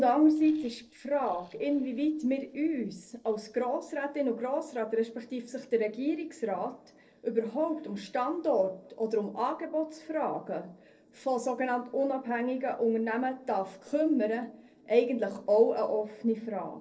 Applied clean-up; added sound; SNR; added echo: neural separator model SepFormer DNS4.